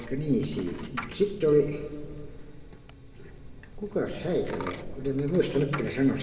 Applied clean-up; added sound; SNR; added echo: none; Coin (dropping); 11 dB; reverberation time 2.0 s.